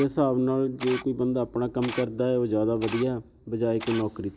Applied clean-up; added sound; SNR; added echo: none; Camera; 15 dB; none.